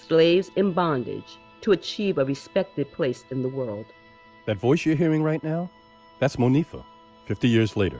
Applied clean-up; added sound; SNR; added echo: none; none; none; none.